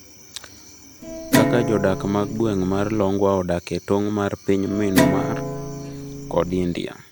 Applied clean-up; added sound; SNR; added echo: none; Guitar; 2 dB; none.